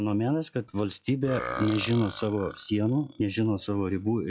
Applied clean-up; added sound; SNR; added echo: classical method log-MMSE.